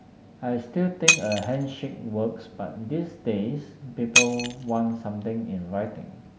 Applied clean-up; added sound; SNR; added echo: none; Shatter; 1 dB; none.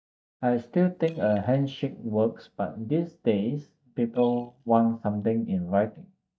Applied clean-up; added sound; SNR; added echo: neural mask model DeepFilterNet 3.